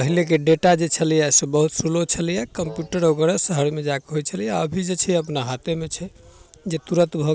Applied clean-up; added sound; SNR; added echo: none; Wind instrument, woodwind instrument; 20 dB; none.